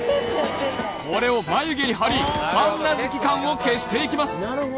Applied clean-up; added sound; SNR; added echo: none; Gunshot, gunfire; 14 dB; none.